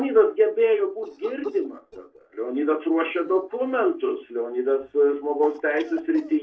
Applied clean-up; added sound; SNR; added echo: neural separator model SepFormer DNS4.